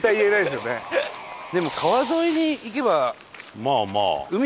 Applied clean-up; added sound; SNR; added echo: none; Sawing; 14 dB; none.